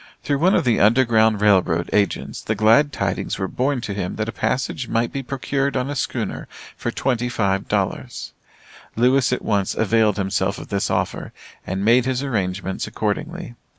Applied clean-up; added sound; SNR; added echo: none; none; none; none.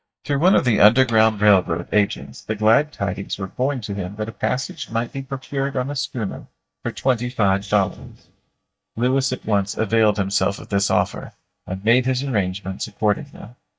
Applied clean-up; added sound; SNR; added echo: neural mask model DeepFilterNet 3.